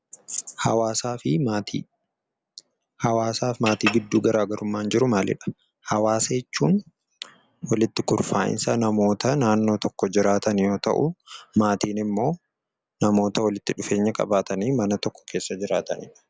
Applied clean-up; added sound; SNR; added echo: none; Chink, clink; 8 dB; none.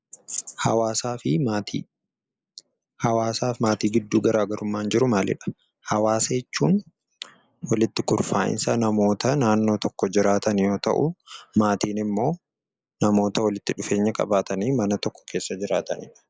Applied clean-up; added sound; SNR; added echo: neural mask model Resemble Enhance denoiser.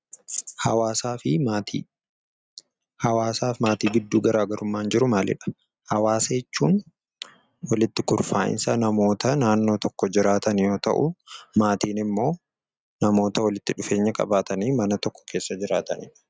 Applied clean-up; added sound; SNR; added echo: neural mask model RNNoise.